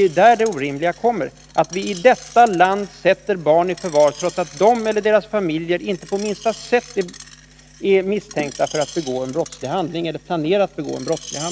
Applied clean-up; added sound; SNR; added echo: none; Screech; 20 dB; none.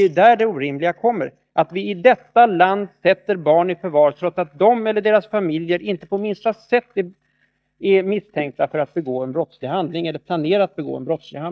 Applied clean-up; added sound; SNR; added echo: neural mask model DeepFilterNet 3.